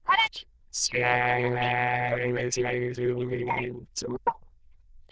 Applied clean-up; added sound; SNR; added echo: neural diffusion model UNIVERSE++.